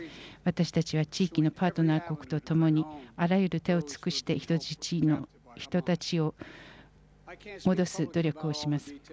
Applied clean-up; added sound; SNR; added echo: none; none; none; none.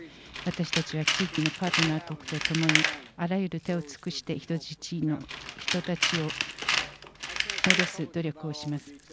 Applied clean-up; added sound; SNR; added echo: none; Tools; 0 dB; none.